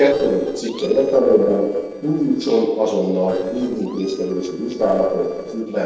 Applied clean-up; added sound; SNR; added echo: neural separator model SepFormer DNS4.